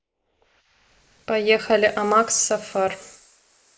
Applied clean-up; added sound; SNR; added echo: neural mask model Resemble Enhance denoiser.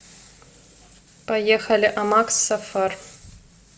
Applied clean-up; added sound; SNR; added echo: none; none; none; none.